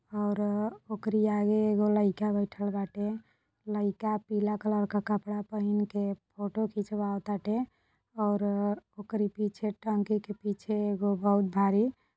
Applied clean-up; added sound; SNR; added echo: none; none; none; none.